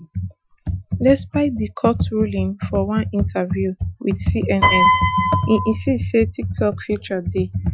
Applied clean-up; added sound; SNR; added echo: classical method Wiener filter.